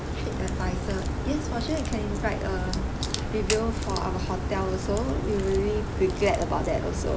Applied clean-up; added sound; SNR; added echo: none; Crack; 0 dB; none.